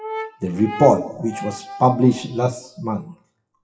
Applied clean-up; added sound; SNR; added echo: classical method WPE with log-MMSE.